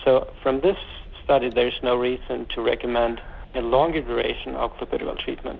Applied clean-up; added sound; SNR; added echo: none; Wind; 15 dB; none.